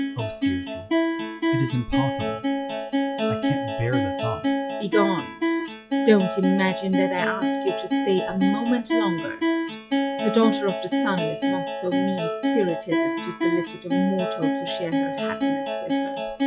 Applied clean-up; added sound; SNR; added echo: classical method log-MMSE.